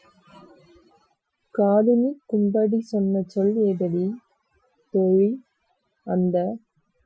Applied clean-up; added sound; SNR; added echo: classical method Wiener filter.